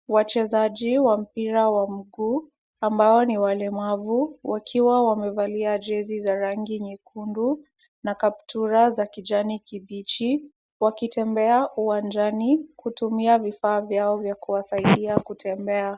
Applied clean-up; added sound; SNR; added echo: none; none; none; none.